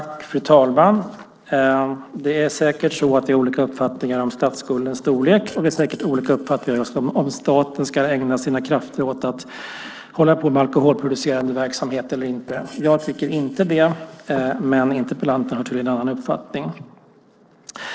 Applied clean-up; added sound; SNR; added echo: neural separator model SepFormer DNS4.